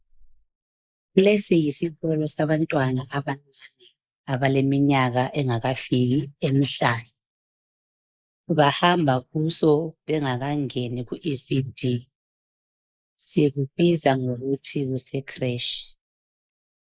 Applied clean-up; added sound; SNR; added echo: neural mask model Resemble Enhance denoiser.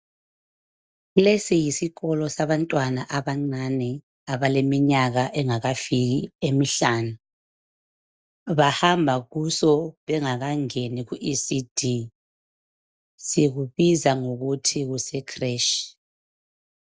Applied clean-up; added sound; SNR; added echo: none; none; none; none.